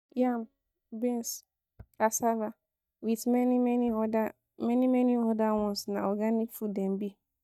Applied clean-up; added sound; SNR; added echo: neural mask model DeepFilterNet 3.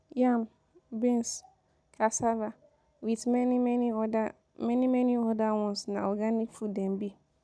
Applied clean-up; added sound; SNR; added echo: none; none; none; none.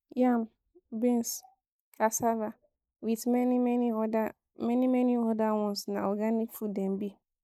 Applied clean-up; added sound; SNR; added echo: neural mask model Resemble Enhance denoiser.